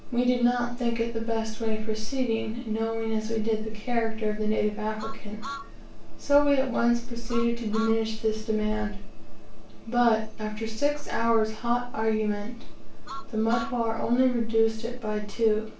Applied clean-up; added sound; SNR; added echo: none; Truck; 17 dB; reverberation time 0.3 s.